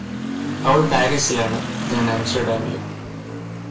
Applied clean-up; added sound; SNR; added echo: none; Motorcycle / Accelerating, revving, vroom; 5 dB; reverberation time 0.3 s.